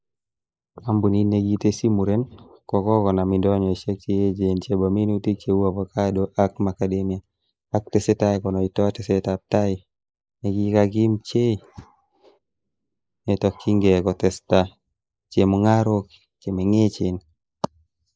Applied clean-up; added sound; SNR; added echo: neural mask model Resemble Enhance denoiser.